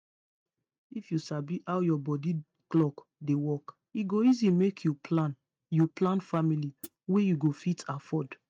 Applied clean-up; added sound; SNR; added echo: neural mask model RNNoise.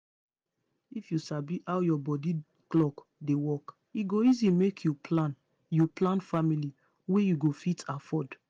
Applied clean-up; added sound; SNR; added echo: none; none; none; none.